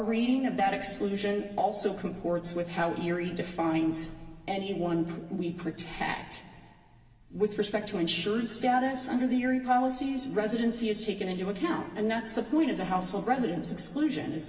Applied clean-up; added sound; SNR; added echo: none; none; none; reverberation time 2.2 s.